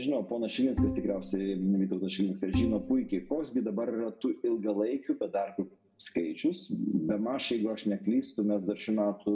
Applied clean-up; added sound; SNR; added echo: none; Bowed string instrument; 3 dB; reverberation time 0.5 s.